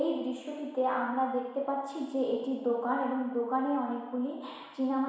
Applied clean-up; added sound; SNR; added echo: none; none; none; reverberation time 1.1 s.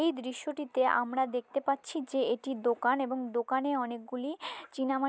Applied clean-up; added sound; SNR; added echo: none; none; none; none.